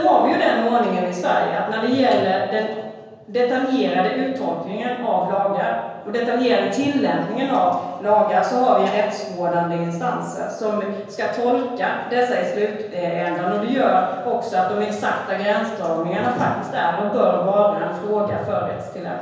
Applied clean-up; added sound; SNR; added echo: none; none; none; reverberation time 1.2 s.